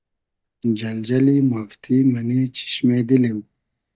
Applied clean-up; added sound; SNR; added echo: neural mask model DeepFilterNet 3.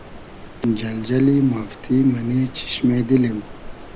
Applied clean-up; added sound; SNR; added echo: none; Stream; 16 dB; none.